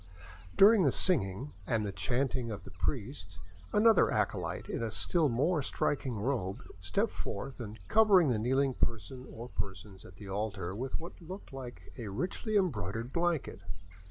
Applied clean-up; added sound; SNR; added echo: none; Gull, seagull; 18 dB; none.